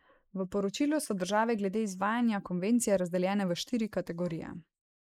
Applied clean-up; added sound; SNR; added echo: neural mask model Resemble Enhance denoiser.